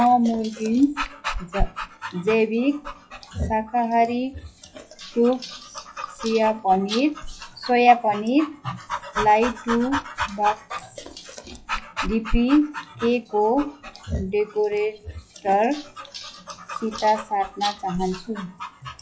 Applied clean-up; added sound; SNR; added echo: classical method WPE with log-MMSE.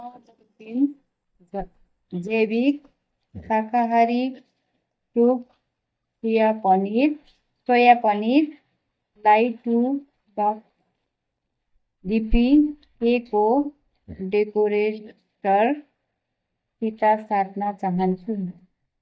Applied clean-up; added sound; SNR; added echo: neural mask model DeepFilterNet 3.